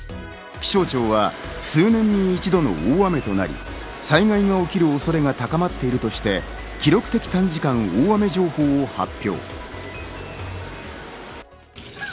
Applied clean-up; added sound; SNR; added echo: none; none; none; none.